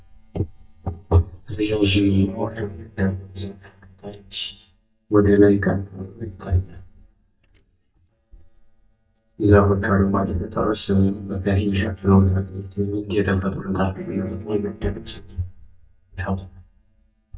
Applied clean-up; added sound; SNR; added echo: neural mask model DeepFilterNet 3.